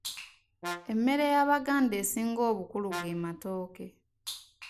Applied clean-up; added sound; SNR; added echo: none; Brass instrument; 13 dB; none.